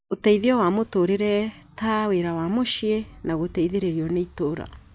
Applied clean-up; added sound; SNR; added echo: none; none; none; none.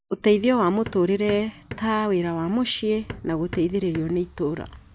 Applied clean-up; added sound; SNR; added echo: none; Hammer; 16 dB; none.